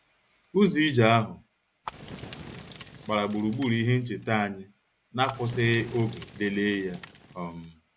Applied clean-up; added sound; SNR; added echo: none; Fire; 16 dB; none.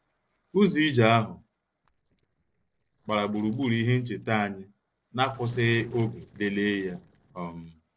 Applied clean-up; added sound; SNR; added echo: neural separator model SepFormer DNS4.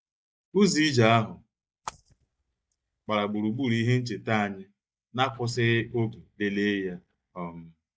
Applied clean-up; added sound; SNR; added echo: neural mask model DeepFilterNet 3.